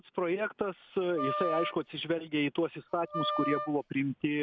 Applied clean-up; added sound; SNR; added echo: none; Wind instrument, woodwind instrument; 5 dB; none.